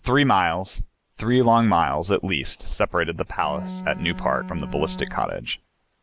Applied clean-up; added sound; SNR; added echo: none; Bowed string instrument; 11 dB; none.